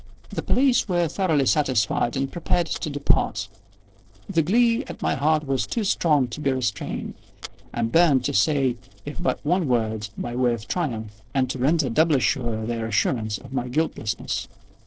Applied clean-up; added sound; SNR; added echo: neural separator model SepFormer DNS4.